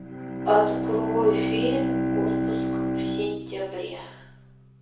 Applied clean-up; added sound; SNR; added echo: none; Bowed string instrument; 0 dB; reverberation time 0.6 s.